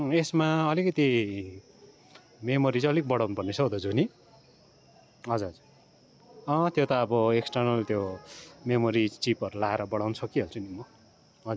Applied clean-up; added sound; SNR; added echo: none; none; none; none.